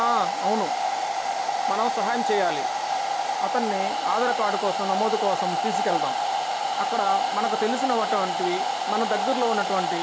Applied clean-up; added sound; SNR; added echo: none; Domestic sounds, home sounds; -2 dB; none.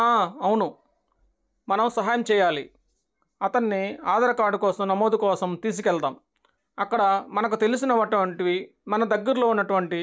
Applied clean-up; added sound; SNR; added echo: none; none; none; none.